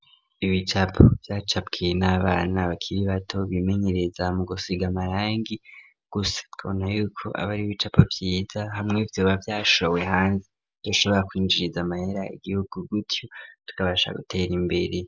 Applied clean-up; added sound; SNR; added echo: none; none; none; none.